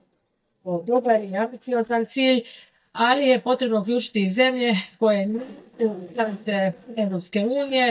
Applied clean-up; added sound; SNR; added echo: neural mask model DeepFilterNet 3.